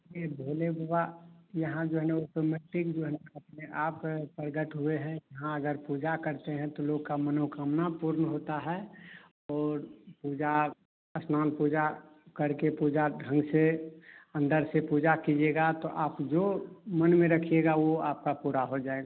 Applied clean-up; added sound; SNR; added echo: none; none; none; none.